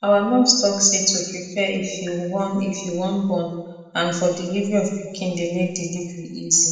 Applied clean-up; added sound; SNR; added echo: none; none; none; reverberation time 1.1 s.